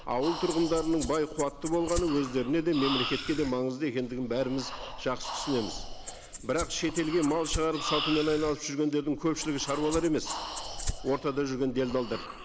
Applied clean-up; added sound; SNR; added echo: none; Rattle (instrument) + Breathing; 8 dB; none.